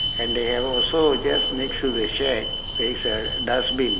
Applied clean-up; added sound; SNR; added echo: none; Alarm; 2 dB; none.